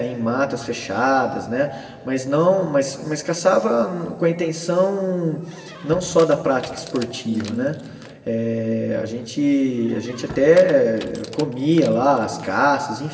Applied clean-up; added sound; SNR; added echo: none; Squeak; 20 dB; reverberation time 1.9 s.